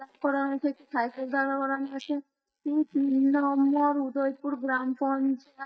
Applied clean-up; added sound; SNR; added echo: neural mask model DeepFilterNet 3.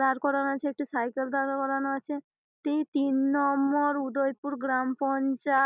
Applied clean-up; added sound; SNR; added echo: none; none; none; none.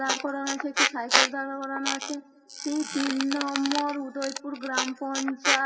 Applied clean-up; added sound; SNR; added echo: none; Squeak; 0 dB; reverberation time 3.0 s.